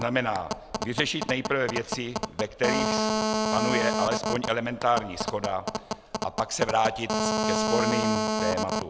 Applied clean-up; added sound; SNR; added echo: none; Telephone; 0 dB; none.